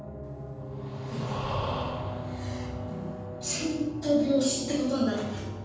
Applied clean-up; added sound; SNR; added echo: none; Breathing; 8 dB; reverberation time 1.2 s.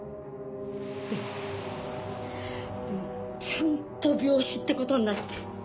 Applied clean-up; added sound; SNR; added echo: none; none; none; none.